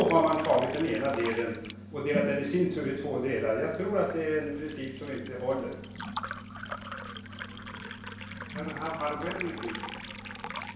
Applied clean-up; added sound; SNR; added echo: none; Liquid; 12 dB; reverberation time 0.7 s.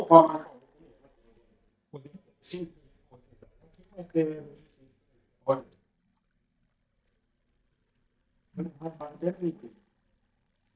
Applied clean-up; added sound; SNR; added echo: neural mask model DeepFilterNet 3.